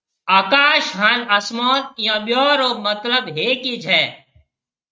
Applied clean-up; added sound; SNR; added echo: neural mask model RNNoise.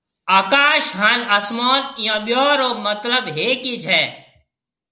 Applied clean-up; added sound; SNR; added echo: neural separator model SepFormer DNS4.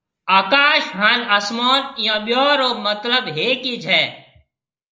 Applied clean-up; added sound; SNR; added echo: neural mask model Resemble Enhance denoiser.